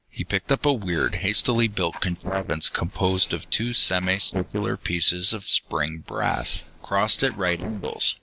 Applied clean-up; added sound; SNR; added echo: neural separator model SepFormer DNS4.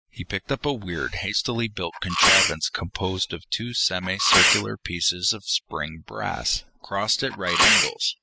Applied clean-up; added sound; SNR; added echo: classical method spectral subtraction.